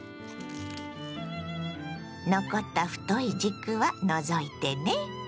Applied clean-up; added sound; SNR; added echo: none; none; none; none.